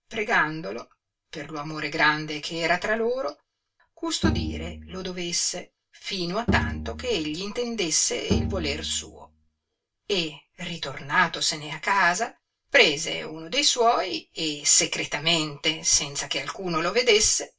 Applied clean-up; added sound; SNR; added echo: none; Bowed string instrument; 5 dB; reverberation time 0.2 s.